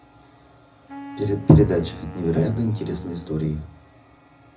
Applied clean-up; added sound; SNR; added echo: none; Wind instrument, woodwind instrument; 17 dB; reverberation time 0.4 s.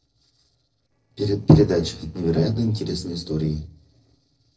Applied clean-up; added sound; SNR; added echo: neural separator model SepFormer DNS4.